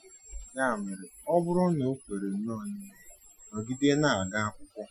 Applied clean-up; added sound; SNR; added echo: classical method Wiener filter.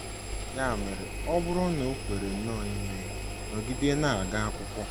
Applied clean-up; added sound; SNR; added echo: none; Engine; 4 dB; none.